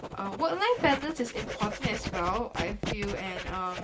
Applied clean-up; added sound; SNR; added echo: none; Writing; 5 dB; reverberation time 0.2 s.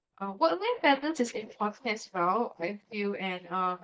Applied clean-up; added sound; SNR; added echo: neural mask model DeepFilterNet 3.